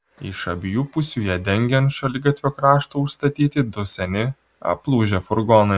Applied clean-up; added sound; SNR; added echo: none; none; none; none.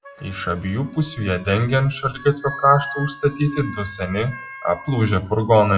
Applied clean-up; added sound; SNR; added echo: classical method WPE with log-MMSE.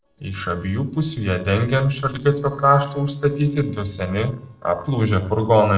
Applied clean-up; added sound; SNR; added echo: neural separator model SepFormer DNS4.